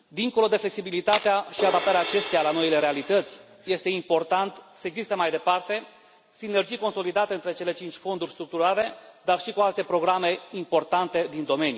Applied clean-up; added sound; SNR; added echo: none; Crash cymbal + Tools; 7 dB; none.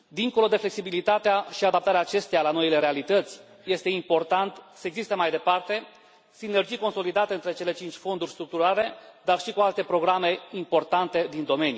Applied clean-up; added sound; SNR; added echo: none; none; none; none.